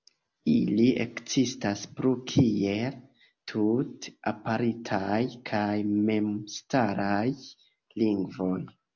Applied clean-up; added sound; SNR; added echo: none; none; none; none.